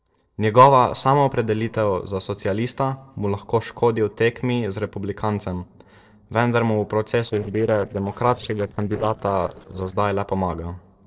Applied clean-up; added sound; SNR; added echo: neural separator model SepFormer DNS4.